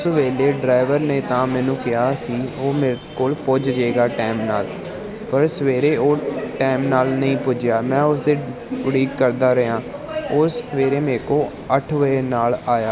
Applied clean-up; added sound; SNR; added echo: none; none; none; none.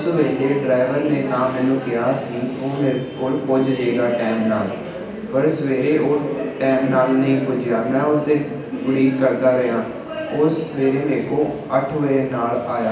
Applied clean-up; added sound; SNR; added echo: none; Whoosh, swoosh, swish; 19 dB; reverberation time 0.9 s.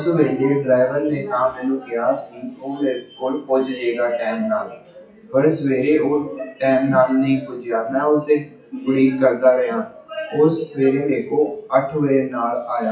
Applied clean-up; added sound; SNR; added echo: classical method WPE with log-MMSE.